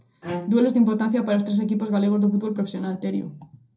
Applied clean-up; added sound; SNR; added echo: none; Bowed string instrument; 12 dB; reverberation time 0.2 s.